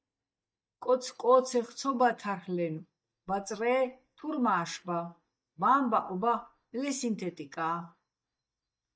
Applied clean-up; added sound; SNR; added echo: neural mask model DeepFilterNet 3.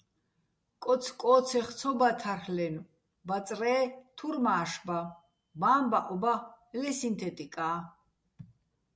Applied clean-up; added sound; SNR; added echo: none; none; none; none.